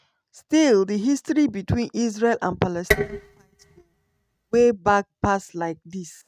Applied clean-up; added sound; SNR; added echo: neural mask model RNNoise.